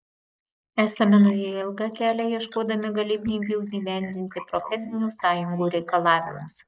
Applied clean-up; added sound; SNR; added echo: neural mask model Resemble Enhance denoiser.